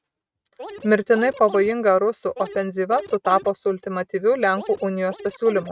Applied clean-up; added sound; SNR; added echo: neural mask model RNNoise.